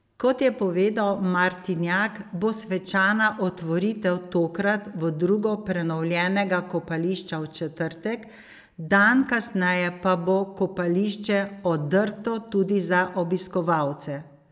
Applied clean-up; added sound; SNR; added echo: none; none; none; none.